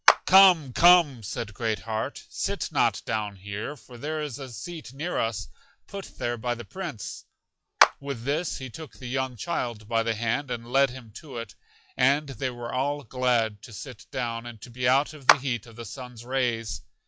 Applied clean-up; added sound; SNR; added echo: classical method log-MMSE.